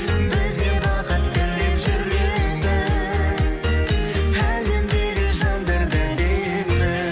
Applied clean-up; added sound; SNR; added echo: none; none; none; none.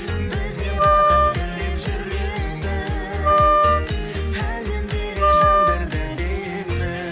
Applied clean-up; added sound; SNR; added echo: none; Wind instrument, woodwind instrument; -4 dB; none.